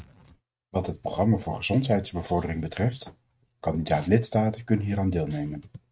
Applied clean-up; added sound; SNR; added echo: neural mask model RNNoise.